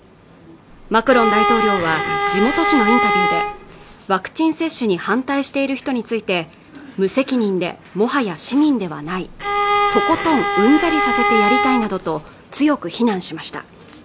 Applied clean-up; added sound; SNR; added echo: none; Bowed string instrument; -1 dB; none.